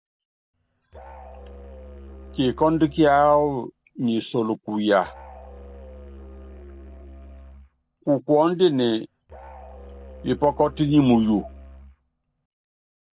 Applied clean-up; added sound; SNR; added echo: none; Musical instrument; 18 dB; none.